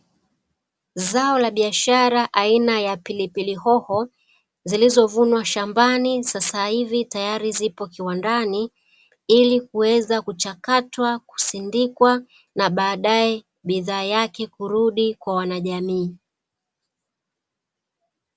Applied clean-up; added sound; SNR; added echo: none; none; none; none.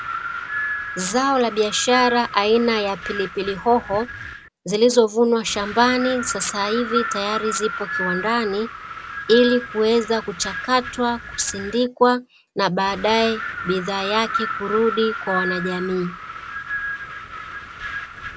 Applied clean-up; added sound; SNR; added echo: none; Wind; 8 dB; none.